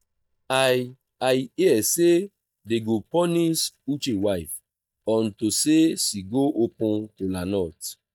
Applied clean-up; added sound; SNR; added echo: neural mask model DeepFilterNet 3.